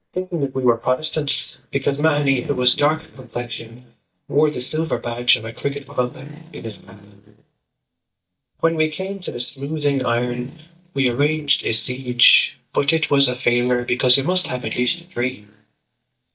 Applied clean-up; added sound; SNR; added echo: neural mask model DeepFilterNet 3.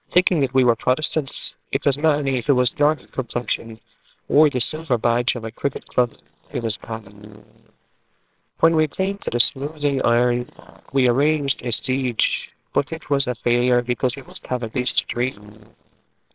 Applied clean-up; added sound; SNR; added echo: neural separator model SepFormer WHAMR!.